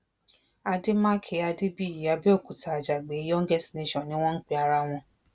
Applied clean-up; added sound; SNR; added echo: none; none; none; none.